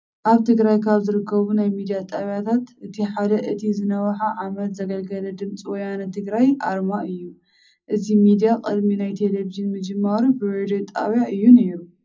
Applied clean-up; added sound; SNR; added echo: none; none; none; reverberation time 0.4 s.